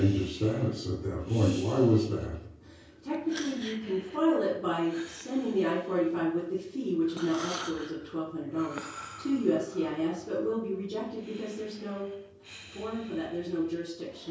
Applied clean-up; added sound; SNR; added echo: none; Breathing; 17 dB; reverberation time 0.6 s.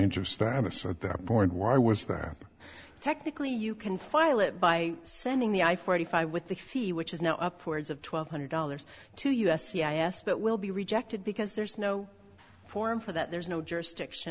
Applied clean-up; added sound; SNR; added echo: none; none; none; none.